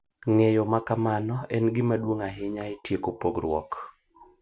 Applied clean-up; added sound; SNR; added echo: none; none; none; none.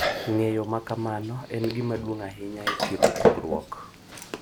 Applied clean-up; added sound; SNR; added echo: none; Chewing, mastication; -1 dB; none.